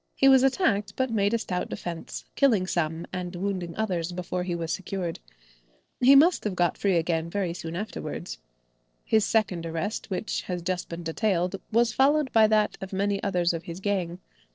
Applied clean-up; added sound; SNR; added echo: neural separator model SepFormer DNS4.